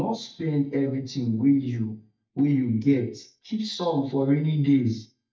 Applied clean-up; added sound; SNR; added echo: neural mask model DeepFilterNet 3.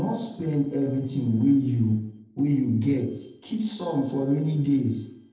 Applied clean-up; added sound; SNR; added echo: neural separator model SepFormer DNS4.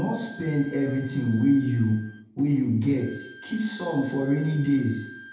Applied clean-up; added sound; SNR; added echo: none; Bowed string instrument; 19 dB; reverberation time 0.8 s.